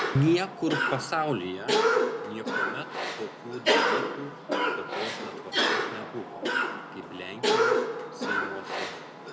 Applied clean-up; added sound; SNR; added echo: none; Cough; -4 dB; none.